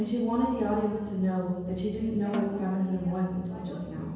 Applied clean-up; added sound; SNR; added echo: none; Snare drum; 10 dB; reverberation time 1.2 s.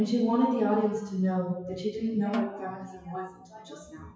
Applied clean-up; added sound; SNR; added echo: classical method WPE with log-MMSE.